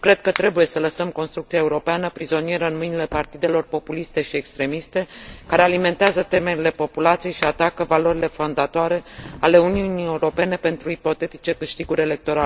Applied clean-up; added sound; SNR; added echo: none; Finger snapping; 15 dB; none.